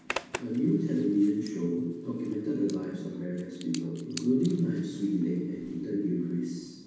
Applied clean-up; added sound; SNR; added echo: none; Zipper (clothing); 16 dB; reverberation time 1.2 s.